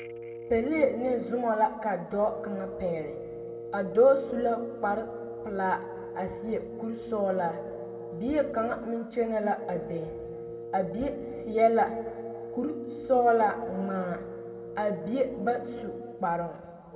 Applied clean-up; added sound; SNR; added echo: none; Wind instrument, woodwind instrument; 11 dB; reverberation time 1.7 s.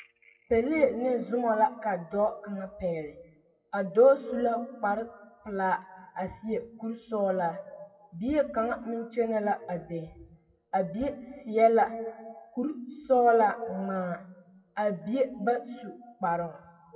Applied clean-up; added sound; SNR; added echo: classical method WPE with log-MMSE.